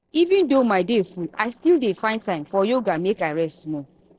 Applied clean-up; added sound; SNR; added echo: neural separator model SepFormer DNS4.